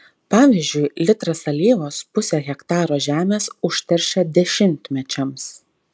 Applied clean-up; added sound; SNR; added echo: none; none; none; none.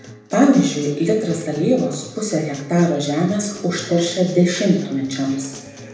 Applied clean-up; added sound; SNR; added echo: none; Acoustic guitar; 19 dB; reverberation time 0.8 s.